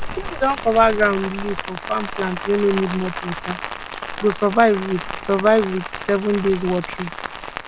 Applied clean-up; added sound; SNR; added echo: none; Rain; 9 dB; none.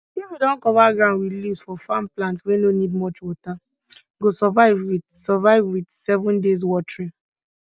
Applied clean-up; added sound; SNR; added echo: none; none; none; none.